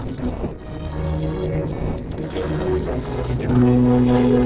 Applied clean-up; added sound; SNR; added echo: neural separator model SepFormer DNS4.